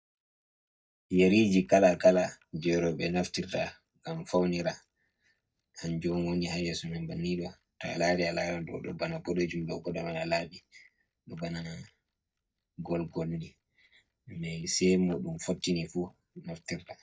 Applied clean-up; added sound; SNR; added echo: neural mask model DeepFilterNet 3.